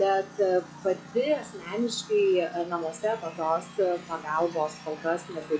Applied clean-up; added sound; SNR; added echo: classical method log-MMSE.